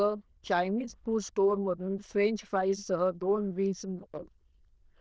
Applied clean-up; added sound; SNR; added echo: neural diffusion model UNIVERSE++.